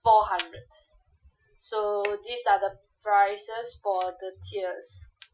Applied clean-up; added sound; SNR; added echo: classical method Wiener filter.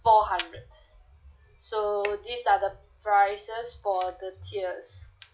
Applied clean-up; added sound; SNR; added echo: classical method log-MMSE.